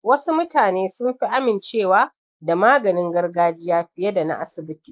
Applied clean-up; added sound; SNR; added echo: neural mask model Resemble Enhance denoiser.